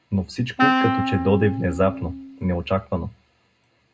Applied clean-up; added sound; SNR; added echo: none; Wind instrument, woodwind instrument; 1 dB; reverberation time 0.2 s.